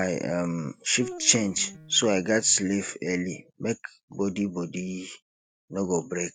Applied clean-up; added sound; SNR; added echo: none; Guitar; 16 dB; none.